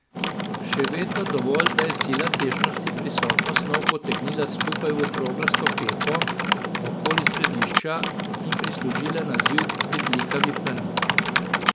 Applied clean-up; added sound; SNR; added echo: none; Typing; -5 dB; none.